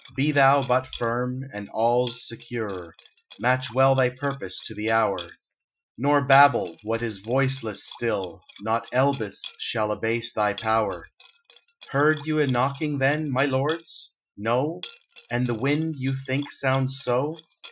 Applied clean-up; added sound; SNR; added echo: classical method Wiener filter.